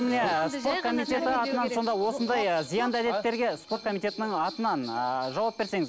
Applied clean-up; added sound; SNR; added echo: none; Harmonica + Bell; 17 dB; none.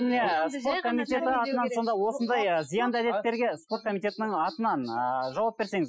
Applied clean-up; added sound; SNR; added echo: classical method Wiener filter.